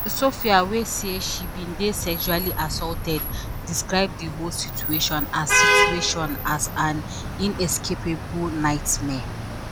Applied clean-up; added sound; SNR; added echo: none; Traffic noise, roadway noise / Vehicle horn, car horn, honking; 1 dB; none.